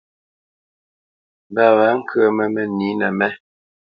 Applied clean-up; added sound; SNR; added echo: none; none; none; none.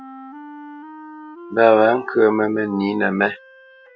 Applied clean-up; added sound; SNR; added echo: none; Wind instrument, woodwind instrument; 18 dB; none.